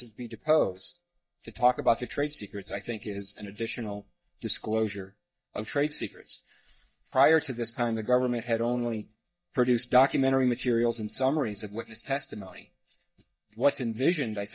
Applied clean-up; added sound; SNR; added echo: neural mask model DeepFilterNet 3.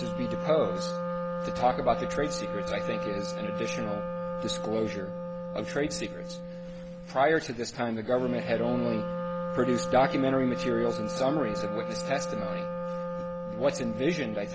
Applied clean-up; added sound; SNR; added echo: none; Wind instrument, woodwind instrument; 3 dB; none.